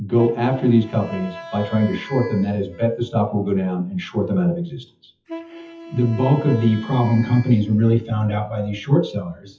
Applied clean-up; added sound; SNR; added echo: classical method WPE with log-MMSE.